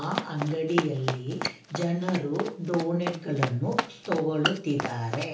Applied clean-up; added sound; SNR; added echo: none; Run; 5 dB; reverberation time 1.2 s.